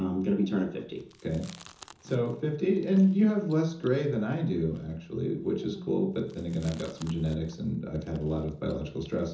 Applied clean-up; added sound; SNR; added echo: none; Chewing, mastication; 20 dB; reverberation time 0.6 s.